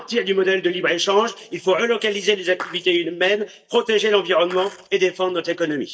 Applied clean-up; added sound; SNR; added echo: neural mask model DeepFilterNet 3.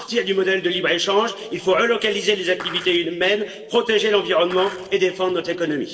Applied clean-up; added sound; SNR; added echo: neural separator model SepFormer DNS4.